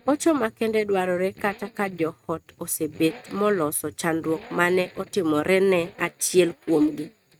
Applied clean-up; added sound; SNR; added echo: neural mask model RNNoise.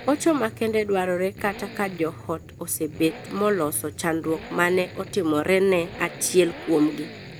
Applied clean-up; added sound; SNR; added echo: none; Accelerating, revving, vroom; 16 dB; none.